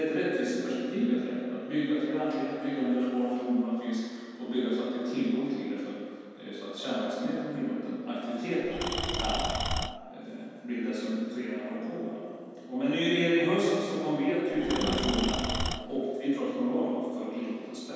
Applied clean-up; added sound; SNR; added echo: none; Engine / Tools; 2 dB; reverberation time 2.1 s.